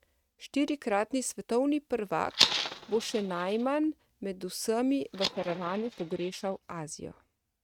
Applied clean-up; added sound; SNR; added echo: neural mask model RNNoise.